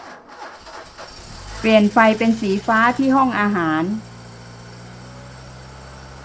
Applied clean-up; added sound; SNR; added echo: none; Idling / Engine starting; 17 dB; none.